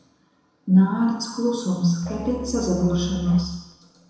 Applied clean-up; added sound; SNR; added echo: none; Musical instrument; 14 dB; reverberation time 1.0 s.